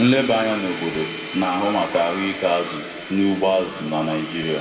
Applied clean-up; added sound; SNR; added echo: none; Domestic sounds, home sounds; 11 dB; reverberation time 1.5 s.